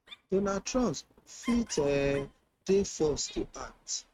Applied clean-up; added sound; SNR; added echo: neural mask model RNNoise.